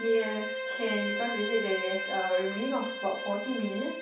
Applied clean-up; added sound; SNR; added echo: none; Bowed string instrument; 4 dB; reverberation time 0.6 s.